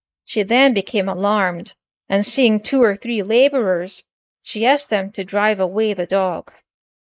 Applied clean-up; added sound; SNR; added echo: neural mask model Resemble Enhance denoiser.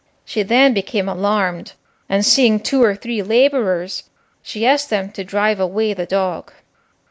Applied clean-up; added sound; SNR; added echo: none; none; none; none.